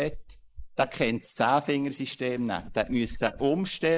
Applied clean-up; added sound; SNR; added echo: neural mask model Resemble Enhance denoiser.